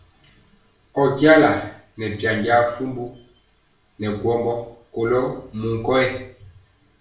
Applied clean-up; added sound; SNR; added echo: none; none; none; reverberation time 0.5 s.